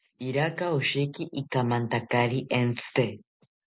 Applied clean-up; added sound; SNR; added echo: none; none; none; none.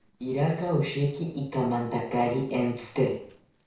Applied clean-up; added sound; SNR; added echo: neural separator model SepFormer DNS4.